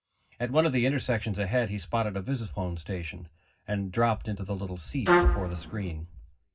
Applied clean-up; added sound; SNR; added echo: none; Trumpet; -3 dB; reverberation time 0.4 s.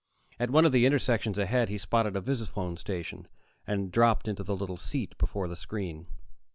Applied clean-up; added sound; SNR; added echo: none; none; none; none.